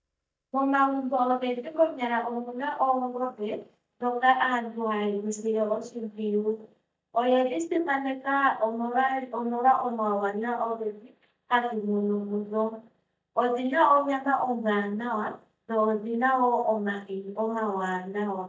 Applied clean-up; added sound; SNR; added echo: neural mask model DeepFilterNet 3.